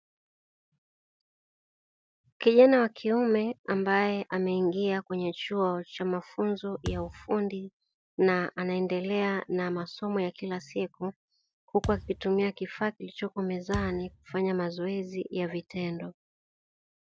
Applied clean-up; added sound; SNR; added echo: none; Thump, thud; 11 dB; none.